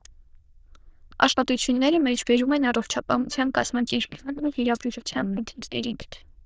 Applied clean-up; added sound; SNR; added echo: neural diffusion model UNIVERSE++.